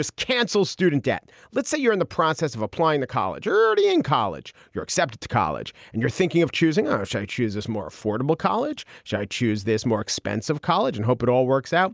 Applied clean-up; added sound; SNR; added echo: none; none; none; none.